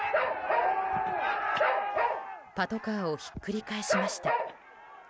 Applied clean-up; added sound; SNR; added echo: none; Bark; -1 dB; none.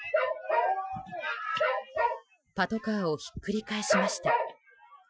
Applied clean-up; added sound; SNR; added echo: classical method Wiener filter.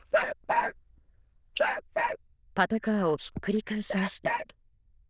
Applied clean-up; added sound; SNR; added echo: neural diffusion model UNIVERSE++.